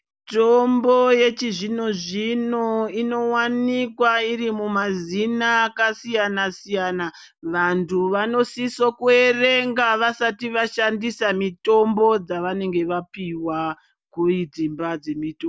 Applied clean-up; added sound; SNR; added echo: none; none; none; none.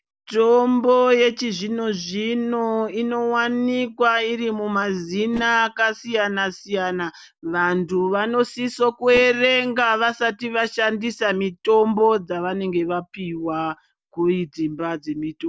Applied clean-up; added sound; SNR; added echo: neural separator model SepFormer DNS4.